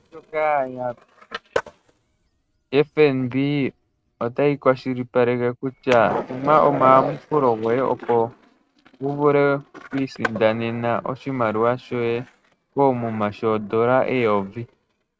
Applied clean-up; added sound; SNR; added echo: neural mask model RNNoise.